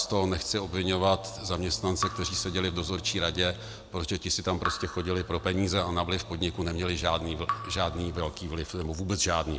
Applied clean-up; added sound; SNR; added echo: none; Raindrop / Drip + Engine / Domestic sounds, home sounds; 12 dB; none.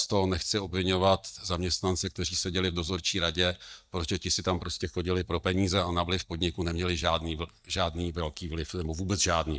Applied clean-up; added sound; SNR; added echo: neural mask model DeepFilterNet 3.